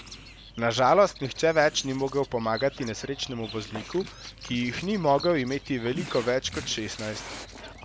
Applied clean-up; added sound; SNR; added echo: none; Dog + Bird vocalization, bird call, bird song; 14 dB; none.